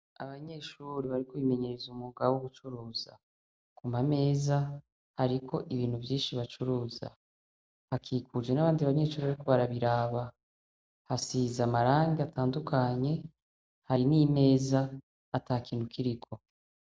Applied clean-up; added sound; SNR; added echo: none; none; none; none.